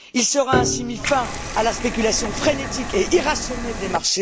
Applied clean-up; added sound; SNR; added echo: none; Liquid + Piano; 5 dB; none.